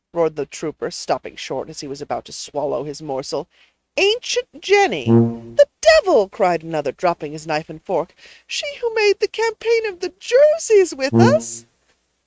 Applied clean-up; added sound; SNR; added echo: neural mask model RNNoise.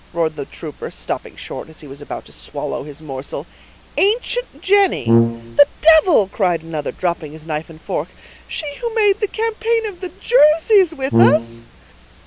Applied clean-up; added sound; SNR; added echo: none; Brass instrument; -1 dB; none.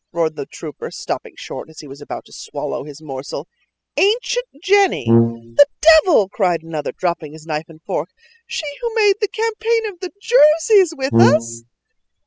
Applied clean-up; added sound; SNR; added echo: classical method spectral subtraction.